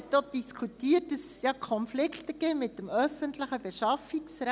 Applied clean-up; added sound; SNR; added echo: none; none; none; none.